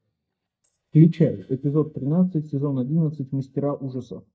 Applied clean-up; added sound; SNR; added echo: neural mask model DeepFilterNet 3.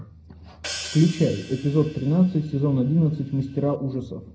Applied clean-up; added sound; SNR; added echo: none; Hi-hat; 16 dB; reverberation time 0.3 s.